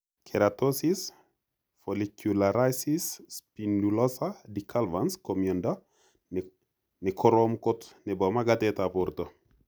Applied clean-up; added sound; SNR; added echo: none; none; none; none.